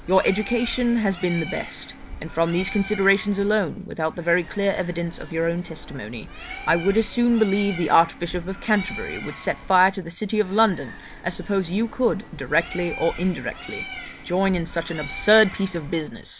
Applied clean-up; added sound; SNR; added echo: none; Bird; 14 dB; none.